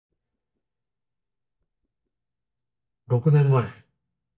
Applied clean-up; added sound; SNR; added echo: neural mask model DeepFilterNet 3.